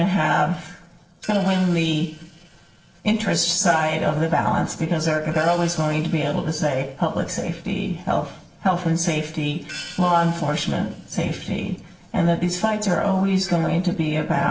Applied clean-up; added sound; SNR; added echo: neural separator model SepFormer DNS4.